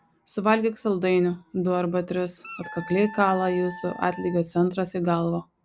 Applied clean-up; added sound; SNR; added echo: none; Wind instrument, woodwind instrument; 15 dB; none.